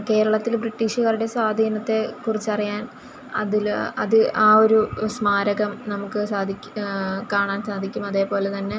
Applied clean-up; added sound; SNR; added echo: none; none; none; none.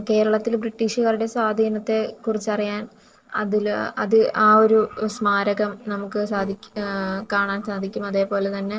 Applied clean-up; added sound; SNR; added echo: neural separator model SepFormer DNS4.